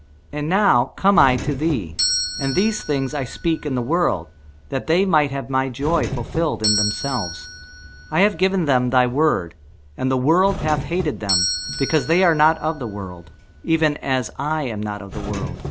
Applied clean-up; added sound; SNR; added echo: none; Doorbell; 9 dB; none.